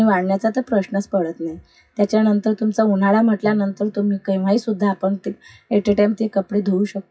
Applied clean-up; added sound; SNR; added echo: classical method WPE with log-MMSE.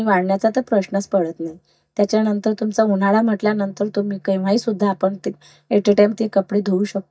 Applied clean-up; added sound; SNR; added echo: neural mask model DeepFilterNet 3.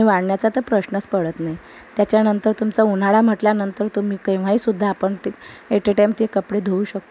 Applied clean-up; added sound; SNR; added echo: none; none; none; none.